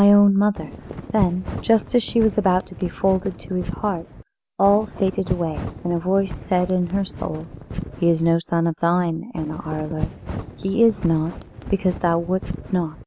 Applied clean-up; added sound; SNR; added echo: none; Wind; 11 dB; none.